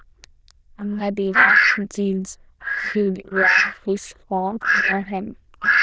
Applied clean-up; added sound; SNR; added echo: neural diffusion model UNIVERSE++.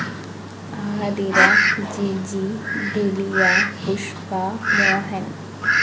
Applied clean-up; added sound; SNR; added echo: none; Fowl; -3 dB; none.